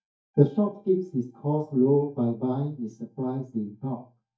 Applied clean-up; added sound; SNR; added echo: neural mask model DeepFilterNet 3.